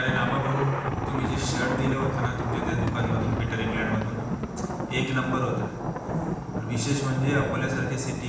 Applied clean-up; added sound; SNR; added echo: none; Thunder; 1 dB; reverberation time 0.7 s.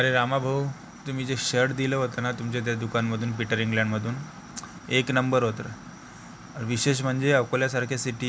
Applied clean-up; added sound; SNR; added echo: none; none; none; none.